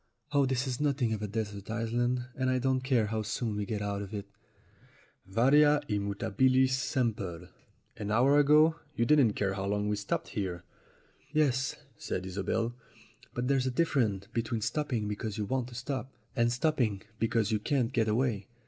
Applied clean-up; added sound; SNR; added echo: none; none; none; none.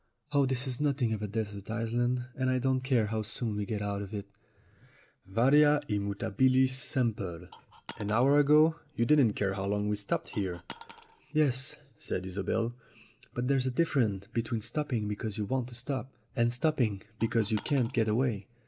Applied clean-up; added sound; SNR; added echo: none; Coin (dropping); 17 dB; none.